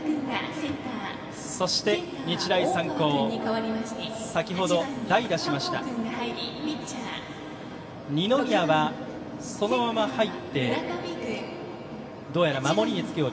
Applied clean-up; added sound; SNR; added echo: none; none; none; reverberation time 1.6 s.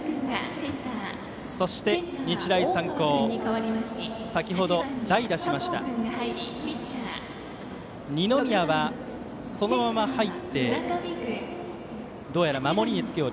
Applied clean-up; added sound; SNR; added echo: none; none; none; none.